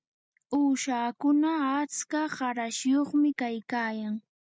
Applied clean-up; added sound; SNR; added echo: none; none; none; none.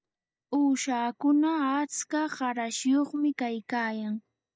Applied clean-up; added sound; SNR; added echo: neural mask model DeepFilterNet 3.